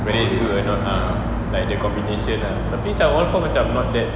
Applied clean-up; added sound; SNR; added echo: none; none; none; none.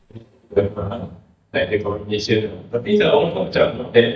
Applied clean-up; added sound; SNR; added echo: neural mask model DeepFilterNet 3.